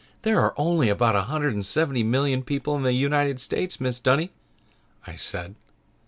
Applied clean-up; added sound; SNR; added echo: none; none; none; none.